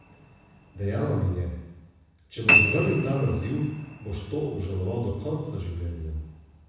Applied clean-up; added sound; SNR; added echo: none; Piano; 2 dB; reverberation time 1.1 s.